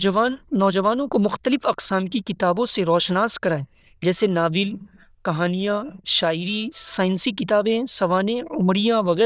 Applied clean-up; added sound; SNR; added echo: neural diffusion model UNIVERSE++.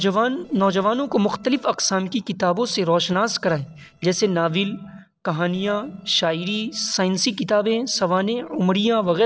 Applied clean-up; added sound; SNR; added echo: neural separator model SepFormer DNS4.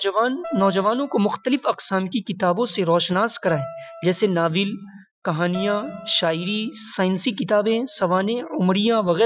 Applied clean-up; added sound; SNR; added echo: classical method Wiener filter.